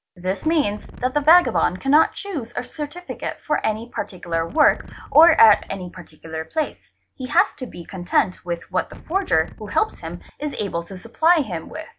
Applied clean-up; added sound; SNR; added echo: none; Wind; 17 dB; none.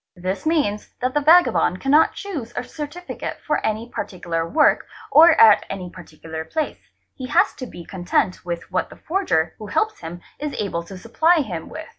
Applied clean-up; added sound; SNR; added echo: none; none; none; none.